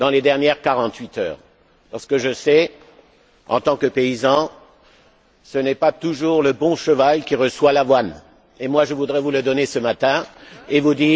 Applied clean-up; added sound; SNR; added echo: none; none; none; none.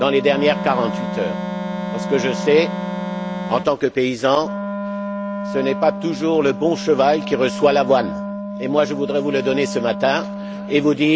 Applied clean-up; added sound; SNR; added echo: none; Organ + Wind instrument, woodwind instrument; 7 dB; none.